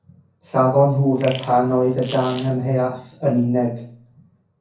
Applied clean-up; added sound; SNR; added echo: none; Fart; 18 dB; reverberation time 0.6 s.